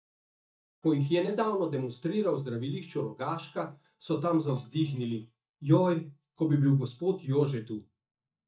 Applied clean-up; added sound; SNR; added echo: neural mask model DeepFilterNet 3.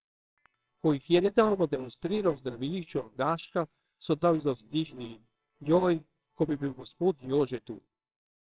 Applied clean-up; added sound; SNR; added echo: neural separator model SepFormer WHAMR!.